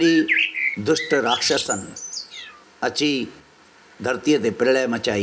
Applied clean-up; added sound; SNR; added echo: none; Bird; 4 dB; reverberation time 0.3 s.